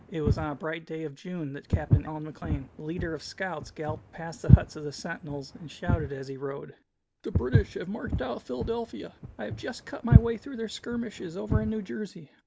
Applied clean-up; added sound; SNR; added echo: none; Walk, footsteps; -5 dB; none.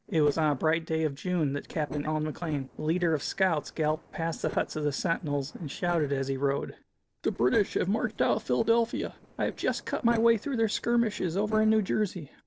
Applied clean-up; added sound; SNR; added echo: neural separator model SepFormer DNS4.